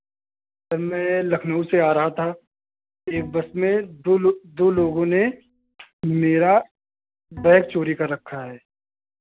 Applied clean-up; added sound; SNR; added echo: none; Bowed string instrument; 19 dB; none.